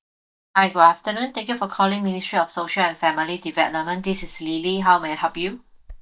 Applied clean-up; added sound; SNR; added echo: neural mask model DeepFilterNet 3.